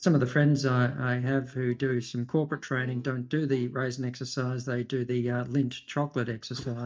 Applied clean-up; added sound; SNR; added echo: neural mask model DeepFilterNet 3.